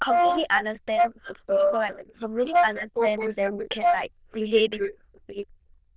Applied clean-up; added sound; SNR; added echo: neural diffusion model UNIVERSE++.